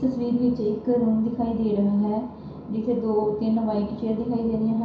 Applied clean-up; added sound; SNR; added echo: none; none; none; reverberation time 0.6 s.